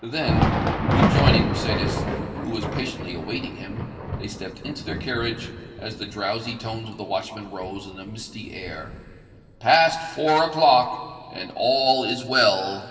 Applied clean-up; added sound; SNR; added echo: none; Thunder; 2 dB; reverberation time 2.1 s.